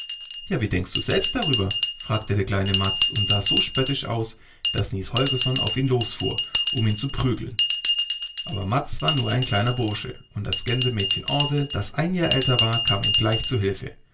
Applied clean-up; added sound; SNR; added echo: none; Bell; 3 dB; reverberation time 0.2 s.